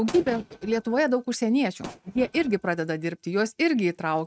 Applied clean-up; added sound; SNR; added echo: neural mask model RNNoise.